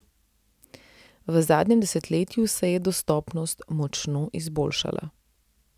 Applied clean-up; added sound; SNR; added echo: none; none; none; none.